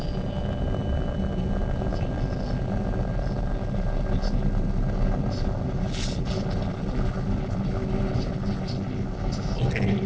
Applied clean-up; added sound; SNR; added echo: neural separator model SepFormer DNS4.